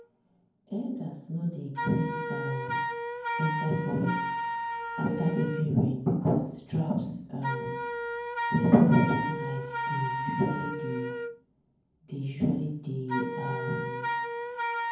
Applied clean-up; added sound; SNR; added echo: none; Wind instrument, woodwind instrument; 5 dB; reverberation time 0.9 s.